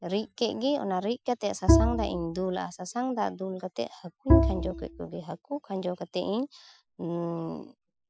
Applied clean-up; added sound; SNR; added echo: classical method Wiener filter.